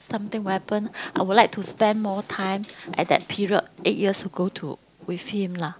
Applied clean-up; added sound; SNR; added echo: none; none; none; none.